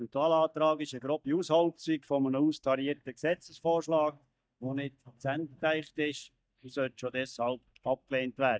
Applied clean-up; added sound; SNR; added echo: neural mask model DeepFilterNet 3.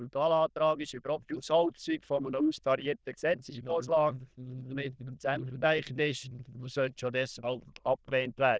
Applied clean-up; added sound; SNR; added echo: neural diffusion model UNIVERSE++.